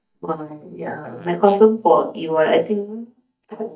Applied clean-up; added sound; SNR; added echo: neural mask model DeepFilterNet 3.